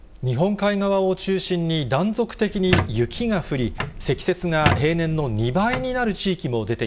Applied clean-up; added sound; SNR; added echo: none; Squeak; 5 dB; none.